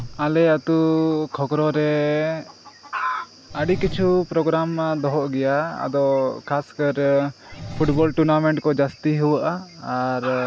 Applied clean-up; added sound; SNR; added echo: none; Engine; 16 dB; none.